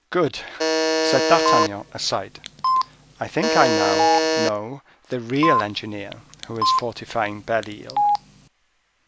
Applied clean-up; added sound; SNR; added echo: none; Telephone + Alarm; -3 dB; none.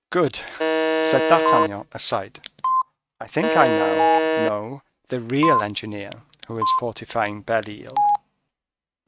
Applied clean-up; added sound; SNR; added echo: neural mask model RNNoise.